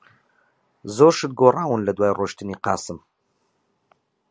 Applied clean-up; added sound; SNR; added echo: none; none; none; none.